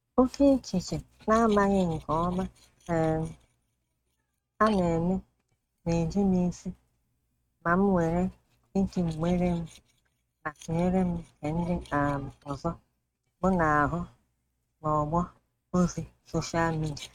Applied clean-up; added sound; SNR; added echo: neural mask model RNNoise.